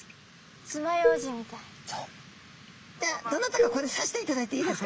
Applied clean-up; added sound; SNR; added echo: none; Dishes, pots, and pans; -2 dB; none.